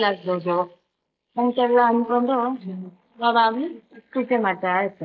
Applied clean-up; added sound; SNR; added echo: neural mask model Resemble Enhance denoiser.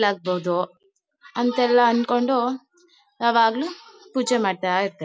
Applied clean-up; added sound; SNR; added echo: none; none; none; none.